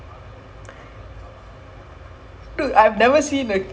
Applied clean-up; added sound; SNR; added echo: none; none; none; reverberation time 0.6 s.